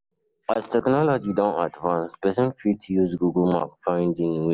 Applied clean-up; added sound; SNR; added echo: none; none; none; none.